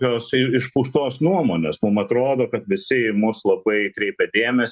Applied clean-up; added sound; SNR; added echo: neural mask model DeepFilterNet 3.